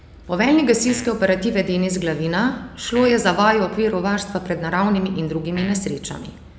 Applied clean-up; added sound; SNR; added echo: none; Fart; 18 dB; none.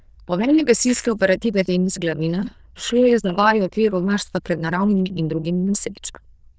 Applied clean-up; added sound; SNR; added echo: neural diffusion model UNIVERSE++.